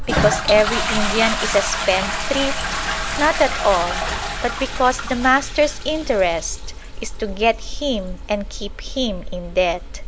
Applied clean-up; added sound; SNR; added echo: none; Toilet flush; 3 dB; none.